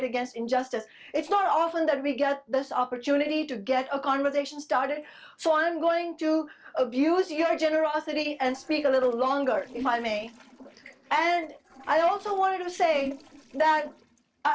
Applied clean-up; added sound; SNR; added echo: neural separator model SepFormer DNS4.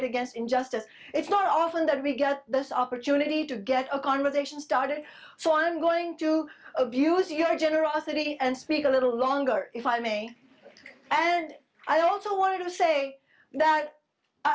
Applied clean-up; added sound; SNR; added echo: none; none; none; none.